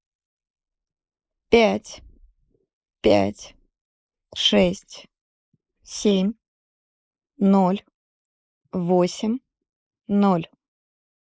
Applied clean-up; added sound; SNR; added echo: neural mask model Resemble Enhance denoiser.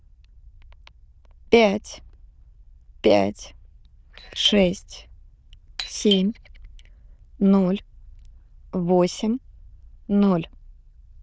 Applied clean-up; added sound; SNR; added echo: neural diffusion model UNIVERSE++.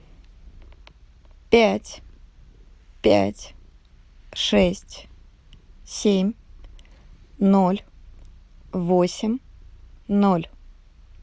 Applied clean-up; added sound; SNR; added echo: none; none; none; none.